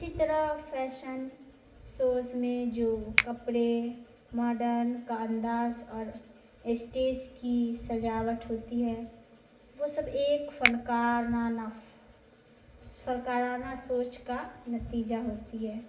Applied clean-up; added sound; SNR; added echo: none; Finger snapping; 4 dB; reverberation time 0.7 s.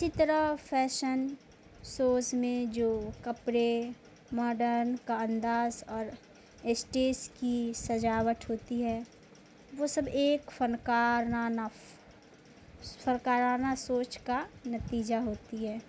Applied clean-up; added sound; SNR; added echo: none; none; none; none.